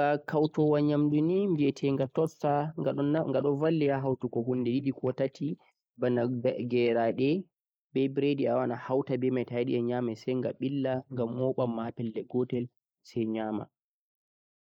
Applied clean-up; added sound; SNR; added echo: neural mask model Resemble Enhance denoiser.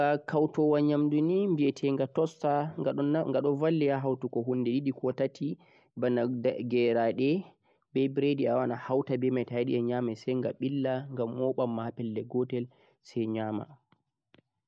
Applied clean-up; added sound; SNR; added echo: none; none; none; none.